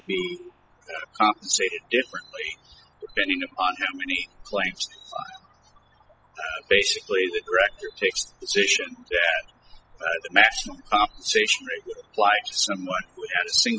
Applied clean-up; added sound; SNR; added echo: classical method spectral subtraction.